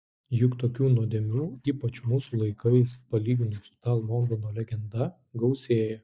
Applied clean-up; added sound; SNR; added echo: neural mask model DeepFilterNet 3.